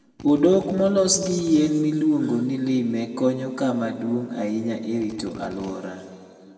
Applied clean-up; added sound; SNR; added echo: none; Drill; 19 dB; reverberation time 2.0 s.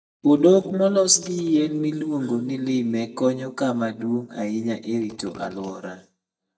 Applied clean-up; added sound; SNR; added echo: neural mask model DeepFilterNet 3.